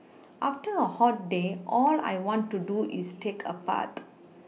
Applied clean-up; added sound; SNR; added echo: none; none; none; none.